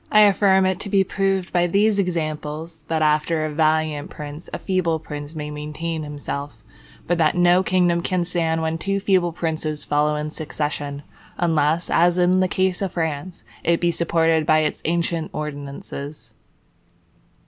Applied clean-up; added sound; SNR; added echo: none; none; none; none.